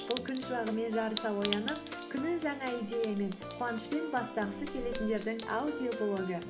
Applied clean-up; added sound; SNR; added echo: none; Chink, clink; 0 dB; none.